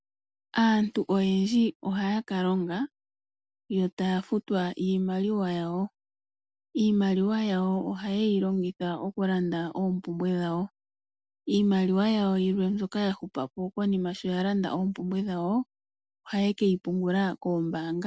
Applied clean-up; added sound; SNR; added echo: none; none; none; none.